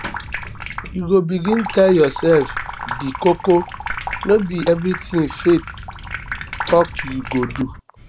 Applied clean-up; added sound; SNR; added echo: none; Sink (filling or washing) / Water tap, faucet; 10 dB; none.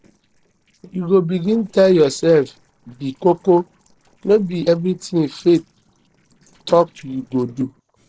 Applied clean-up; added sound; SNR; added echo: neural separator model SepFormer DNS4.